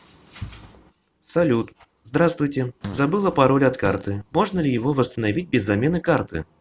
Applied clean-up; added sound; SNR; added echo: none; Fart; 15 dB; none.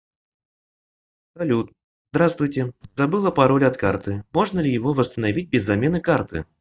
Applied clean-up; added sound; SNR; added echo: neural mask model DeepFilterNet 3.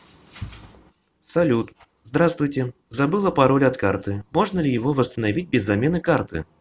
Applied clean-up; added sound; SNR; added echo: none; none; none; none.